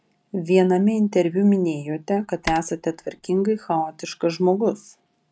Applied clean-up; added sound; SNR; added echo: none; Typing; 16 dB; none.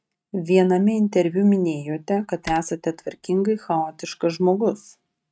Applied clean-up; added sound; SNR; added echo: neural mask model RNNoise.